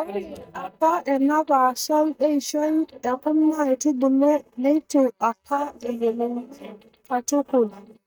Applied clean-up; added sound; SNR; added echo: neural mask model DeepFilterNet 3.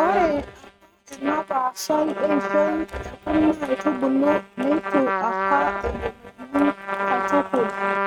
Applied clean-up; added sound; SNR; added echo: neural mask model RNNoise.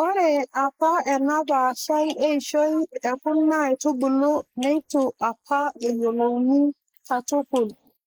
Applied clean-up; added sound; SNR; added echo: neural mask model Resemble Enhance denoiser.